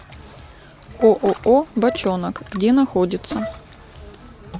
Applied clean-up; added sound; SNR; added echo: none; Wind instrument, woodwind instrument + Ocean; 16 dB; none.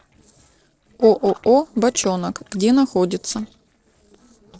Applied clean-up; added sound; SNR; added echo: neural separator model SepFormer DNS4.